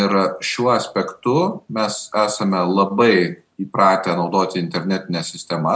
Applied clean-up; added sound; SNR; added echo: none; none; none; none.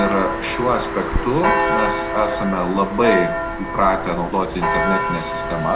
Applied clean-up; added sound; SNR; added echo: none; Church bell; 1 dB; none.